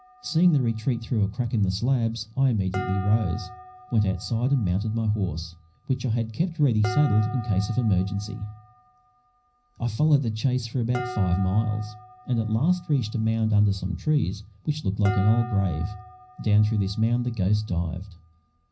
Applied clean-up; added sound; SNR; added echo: none; Dishes, pots, and pans; 17 dB; reverberation time 0.4 s.